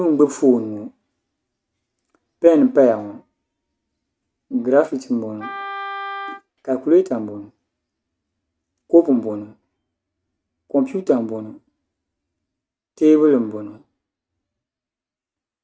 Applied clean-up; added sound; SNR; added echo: neural mask model RNNoise.